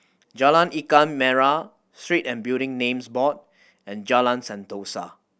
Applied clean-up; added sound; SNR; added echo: none; none; none; none.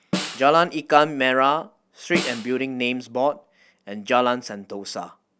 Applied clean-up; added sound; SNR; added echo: none; Snare drum; 10 dB; none.